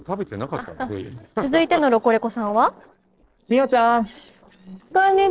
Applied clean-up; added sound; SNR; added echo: neural separator model SepFormer DNS4.